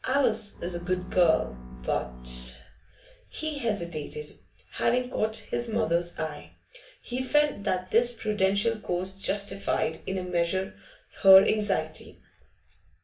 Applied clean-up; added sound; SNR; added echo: none; Bowed string instrument; 13 dB; reverberation time 0.3 s.